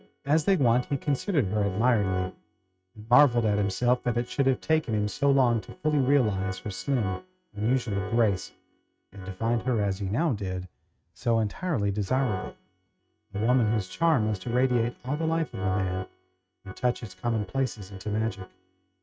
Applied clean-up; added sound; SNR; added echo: neural mask model RNNoise.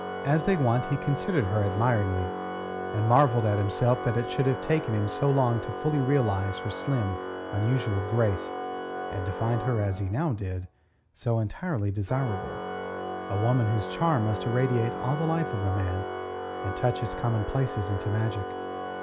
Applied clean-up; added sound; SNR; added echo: none; Organ; 7 dB; none.